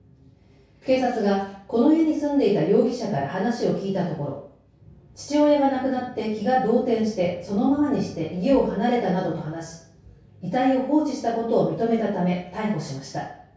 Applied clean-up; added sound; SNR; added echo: none; none; none; reverberation time 0.6 s.